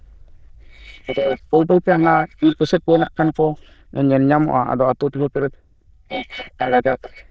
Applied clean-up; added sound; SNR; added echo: neural diffusion model UNIVERSE++.